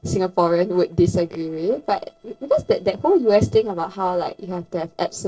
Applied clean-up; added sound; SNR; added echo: neural separator model SepFormer DNS4.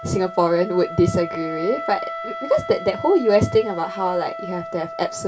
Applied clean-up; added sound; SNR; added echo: none; Wind instrument, woodwind instrument; 10 dB; reverberation time 0.2 s.